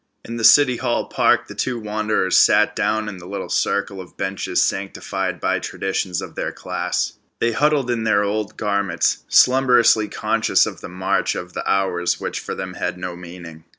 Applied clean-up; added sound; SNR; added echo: none; none; none; none.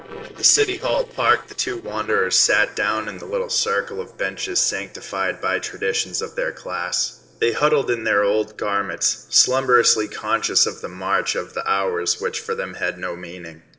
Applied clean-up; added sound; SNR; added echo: neural separator model SepFormer DNS4.